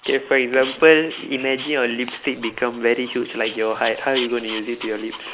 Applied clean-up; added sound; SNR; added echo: neural mask model Resemble Enhance denoiser.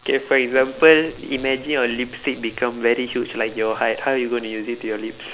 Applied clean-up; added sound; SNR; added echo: none; none; none; none.